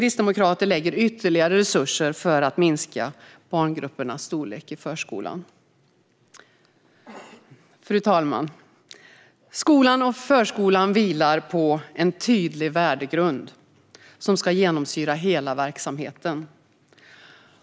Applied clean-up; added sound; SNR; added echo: none; none; none; none.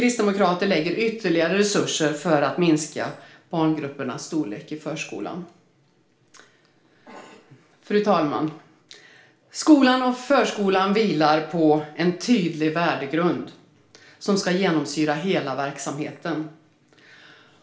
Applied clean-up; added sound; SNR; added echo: none; none; none; reverberation time 0.4 s.